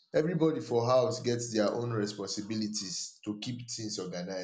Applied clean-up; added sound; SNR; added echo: none; none; none; none.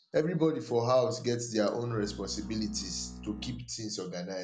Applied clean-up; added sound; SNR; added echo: none; Bowed string instrument; 13 dB; none.